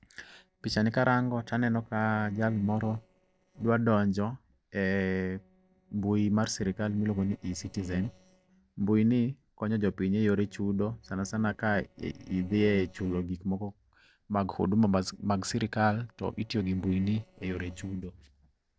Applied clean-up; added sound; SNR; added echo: neural separator model SepFormer DNS4.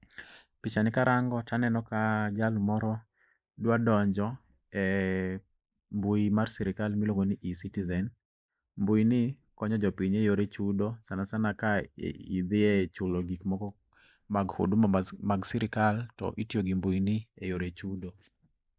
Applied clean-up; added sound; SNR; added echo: neural mask model Resemble Enhance denoiser.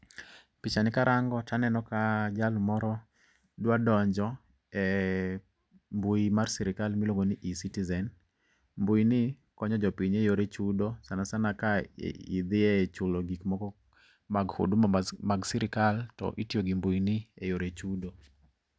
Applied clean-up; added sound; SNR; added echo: none; none; none; none.